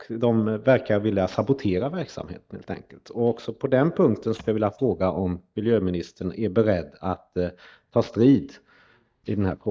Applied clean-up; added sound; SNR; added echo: neural mask model DeepFilterNet 3.